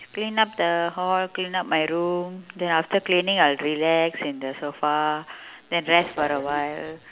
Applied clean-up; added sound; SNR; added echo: none; none; none; none.